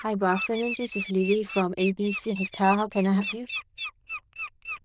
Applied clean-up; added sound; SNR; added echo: neural diffusion model UNIVERSE++.